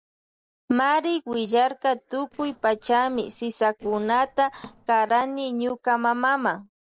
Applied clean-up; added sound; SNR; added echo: neural separator model SepFormer DNS4.